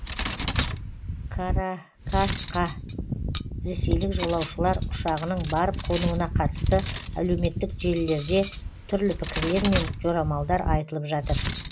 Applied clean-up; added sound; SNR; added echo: none; Cutlery, silverware; 0 dB; none.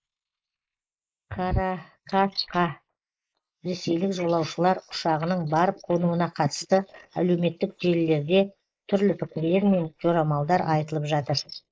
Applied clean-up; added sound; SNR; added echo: neural mask model Resemble Enhance denoiser.